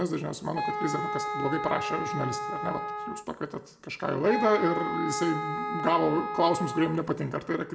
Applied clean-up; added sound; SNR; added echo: none; Wind instrument, woodwind instrument; 4 dB; reverberation time 0.7 s.